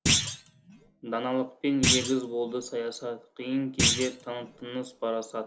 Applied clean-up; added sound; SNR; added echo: none; Thump, thud; -1 dB; none.